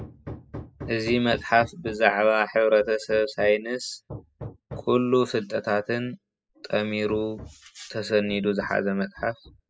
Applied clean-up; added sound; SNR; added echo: classical method spectral subtraction.